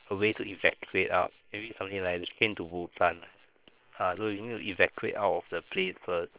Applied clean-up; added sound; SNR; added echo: neural separator model SepFormer WHAM!.